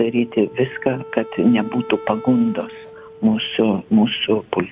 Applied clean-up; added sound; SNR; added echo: none; Wind instrument, woodwind instrument; 18 dB; none.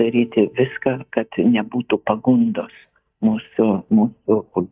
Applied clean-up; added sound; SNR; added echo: neural mask model DeepFilterNet 3.